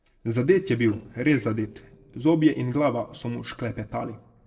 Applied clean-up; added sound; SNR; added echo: neural separator model SepFormer DNS4.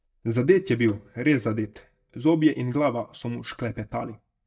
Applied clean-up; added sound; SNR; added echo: neural mask model DeepFilterNet 3.